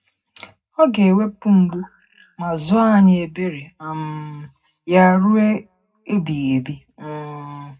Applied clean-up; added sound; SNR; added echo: none; none; none; reverberation time 0.3 s.